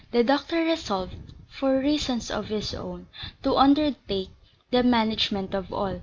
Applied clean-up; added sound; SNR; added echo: none; none; none; none.